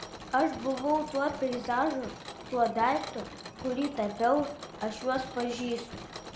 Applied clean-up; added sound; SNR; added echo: none; Mechanisms; 13 dB; none.